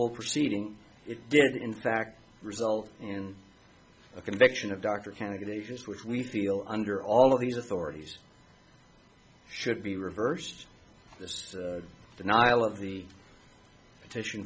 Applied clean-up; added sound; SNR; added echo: none; none; none; none.